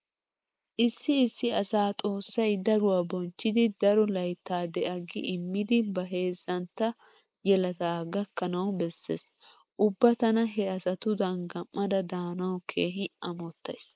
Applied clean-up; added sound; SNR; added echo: neural mask model Resemble Enhance denoiser.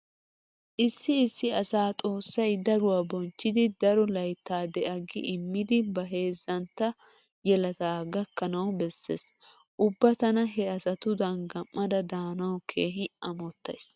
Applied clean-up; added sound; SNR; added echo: none; none; none; none.